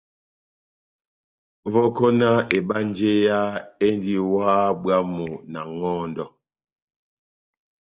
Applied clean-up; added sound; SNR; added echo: neural mask model DeepFilterNet 3.